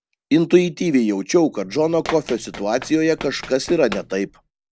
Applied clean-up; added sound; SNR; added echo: neural separator model SepFormer DNS4.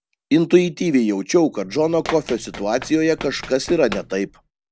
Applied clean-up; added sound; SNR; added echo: none; Run; 16 dB; none.